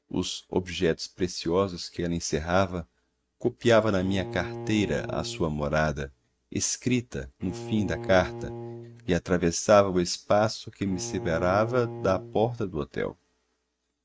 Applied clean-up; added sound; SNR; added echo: neural mask model RNNoise.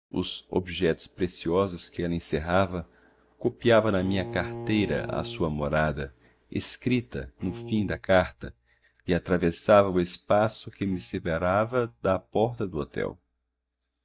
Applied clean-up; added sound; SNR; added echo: neural mask model DeepFilterNet 3.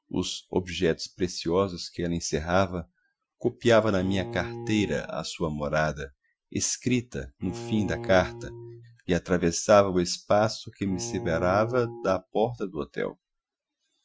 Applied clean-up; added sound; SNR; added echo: classical method Wiener filter.